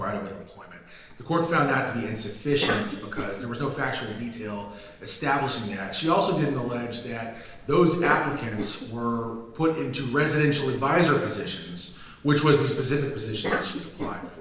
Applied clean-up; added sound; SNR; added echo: neural separator model SepFormer DNS4.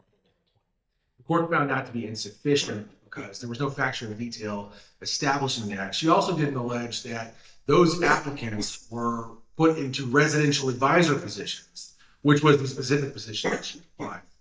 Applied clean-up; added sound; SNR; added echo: neural mask model DeepFilterNet 3.